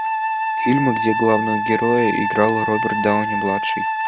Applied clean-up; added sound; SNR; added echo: none; Wind instrument, woodwind instrument; 1 dB; none.